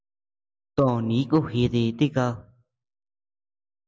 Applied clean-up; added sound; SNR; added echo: none; none; none; none.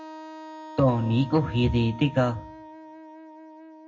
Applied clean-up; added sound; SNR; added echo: none; Wind instrument, woodwind instrument; 16 dB; reverberation time 0.3 s.